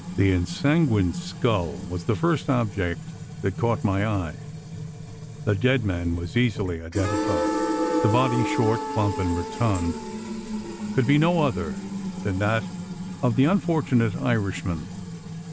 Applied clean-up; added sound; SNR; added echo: none; Fill (with liquid) + Wind instrument, woodwind instrument; 6 dB; none.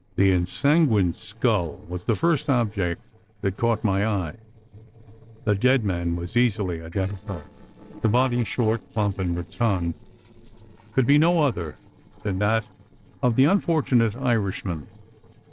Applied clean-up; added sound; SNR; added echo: neural separator model SepFormer DNS4.